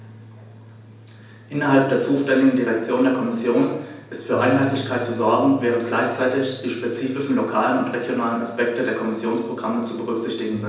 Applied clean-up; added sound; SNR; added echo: none; Bass guitar; 19 dB; reverberation time 0.8 s.